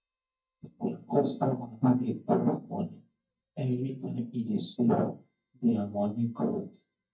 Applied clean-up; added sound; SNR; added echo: neural mask model DeepFilterNet 3.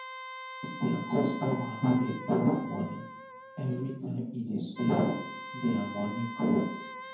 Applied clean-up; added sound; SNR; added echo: none; Wind instrument, woodwind instrument; 12 dB; reverberation time 0.9 s.